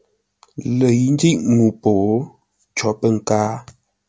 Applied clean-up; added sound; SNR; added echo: none; none; none; none.